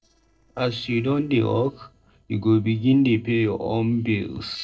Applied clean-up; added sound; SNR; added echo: neural separator model SepFormer DNS4.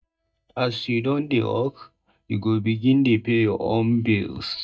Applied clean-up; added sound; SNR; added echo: neural mask model DeepFilterNet 3.